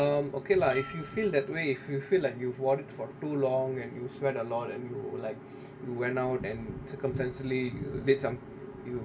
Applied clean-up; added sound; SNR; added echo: none; Bell; 17 dB; reverberation time 0.2 s.